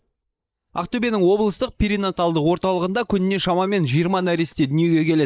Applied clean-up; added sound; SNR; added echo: neural mask model Resemble Enhance denoiser.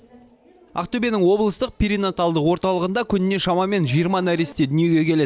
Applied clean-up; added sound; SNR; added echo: none; none; none; none.